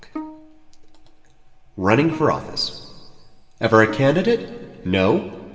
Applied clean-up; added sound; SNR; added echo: none; Bowed string instrument; 17 dB; reverberation time 1.6 s.